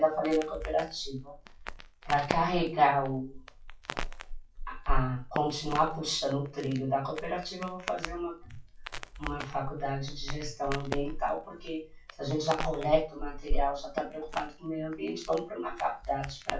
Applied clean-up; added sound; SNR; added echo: classical method WPE with log-MMSE.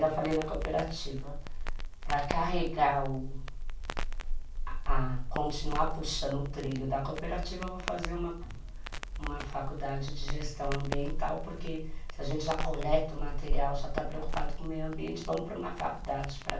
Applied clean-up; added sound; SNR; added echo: none; Crackle; -2 dB; reverberation time 0.3 s.